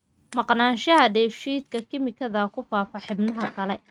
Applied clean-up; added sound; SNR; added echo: neural mask model RNNoise.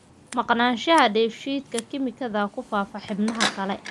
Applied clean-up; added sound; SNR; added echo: none; Scissors; 11 dB; none.